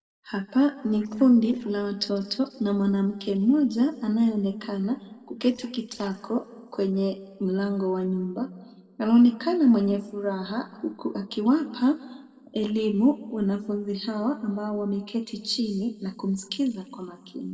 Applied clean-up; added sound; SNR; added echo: neural separator model SepFormer DNS4.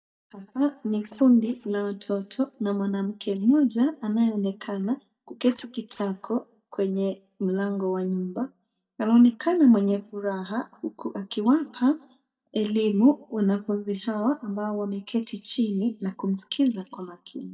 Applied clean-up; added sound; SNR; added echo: neural mask model DeepFilterNet 3.